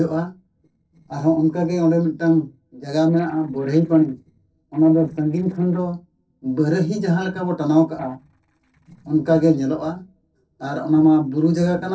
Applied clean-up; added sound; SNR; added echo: neural separator model SepFormer DNS4.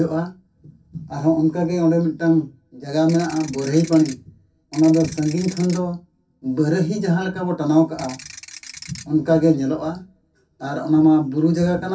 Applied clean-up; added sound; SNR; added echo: none; Ratchet, pawl / Percussion; 18 dB; reverberation time 0.3 s.